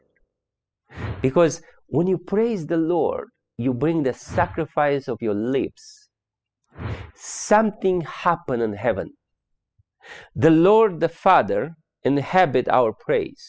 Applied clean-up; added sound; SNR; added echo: classical method spectral subtraction.